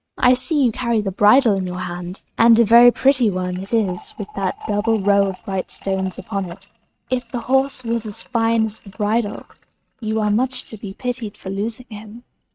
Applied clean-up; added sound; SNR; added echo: neural mask model RNNoise.